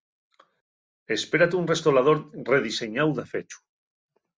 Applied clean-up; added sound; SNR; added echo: none; none; none; none.